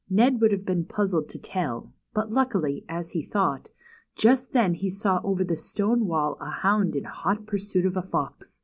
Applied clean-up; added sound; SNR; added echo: none; none; none; none.